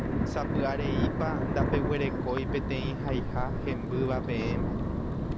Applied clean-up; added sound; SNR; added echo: none; Thunder; -4 dB; none.